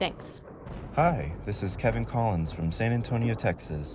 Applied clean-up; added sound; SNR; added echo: none; Thunder; 11 dB; none.